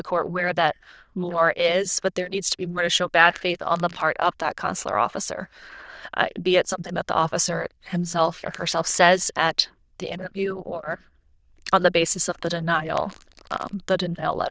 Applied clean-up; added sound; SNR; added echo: neural diffusion model UNIVERSE++.